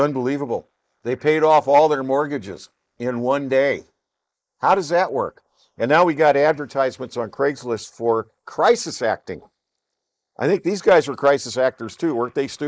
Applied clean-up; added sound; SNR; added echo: neural mask model Resemble Enhance denoiser.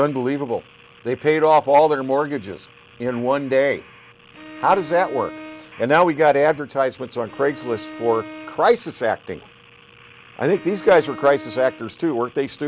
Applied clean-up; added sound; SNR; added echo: none; Bowed string instrument; 17 dB; none.